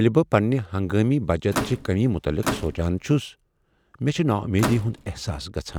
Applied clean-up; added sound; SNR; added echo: none; Slam / Microwave oven; 8 dB; none.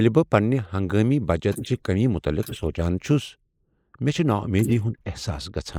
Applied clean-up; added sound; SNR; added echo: neural mask model Resemble Enhance denoiser.